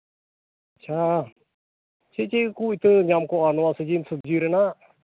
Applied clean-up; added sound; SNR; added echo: none; none; none; none.